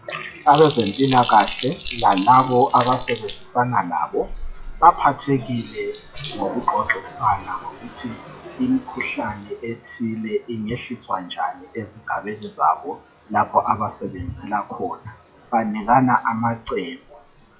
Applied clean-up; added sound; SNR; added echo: classical method WPE with log-MMSE.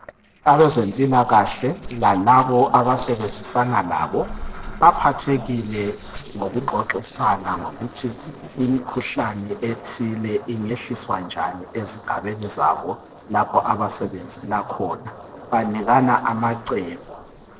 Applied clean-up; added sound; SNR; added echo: neural separator model SepFormer DNS4.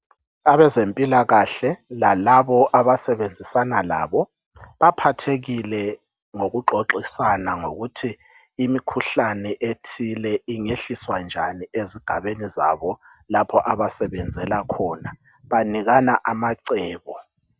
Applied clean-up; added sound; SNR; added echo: none; none; none; none.